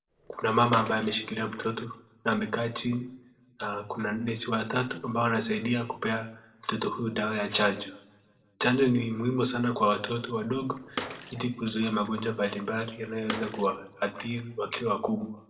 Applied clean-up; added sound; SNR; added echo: none; Bathtub (filling or washing) / Water / Splash, splatter; 13 dB; reverberation time 0.6 s.